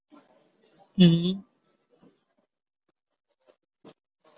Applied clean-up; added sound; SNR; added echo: none; none; none; none.